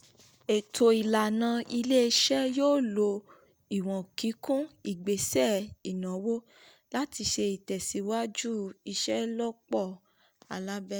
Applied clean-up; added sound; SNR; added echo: none; none; none; none.